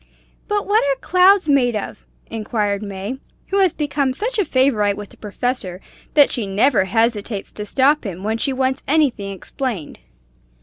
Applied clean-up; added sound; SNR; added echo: none; none; none; none.